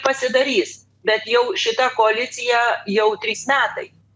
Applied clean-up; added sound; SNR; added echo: none; none; none; none.